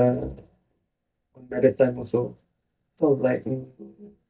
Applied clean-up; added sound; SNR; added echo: neural mask model DeepFilterNet 3.